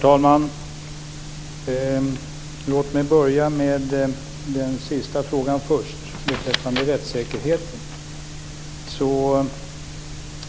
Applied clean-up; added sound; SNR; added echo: none; none; none; none.